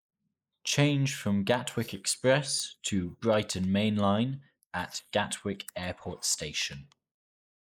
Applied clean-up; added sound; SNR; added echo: neural mask model Resemble Enhance denoiser.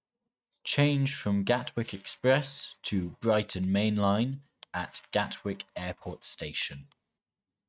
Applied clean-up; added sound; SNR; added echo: neural mask model RNNoise.